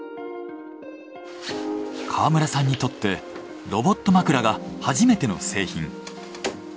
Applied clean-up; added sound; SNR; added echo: none; none; none; none.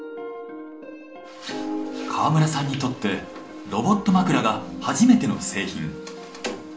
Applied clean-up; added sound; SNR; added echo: none; none; none; reverberation time 0.4 s.